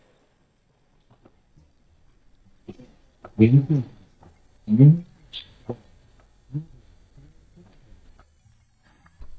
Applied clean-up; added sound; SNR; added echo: neural mask model DeepFilterNet 3.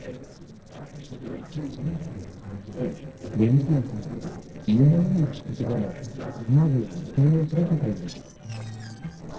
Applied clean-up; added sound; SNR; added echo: neural separator model SepFormer DNS4.